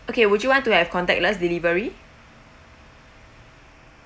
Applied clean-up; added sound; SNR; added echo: none; none; none; none.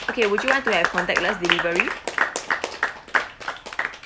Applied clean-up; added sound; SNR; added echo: none; Applause / Clapping; -1 dB; none.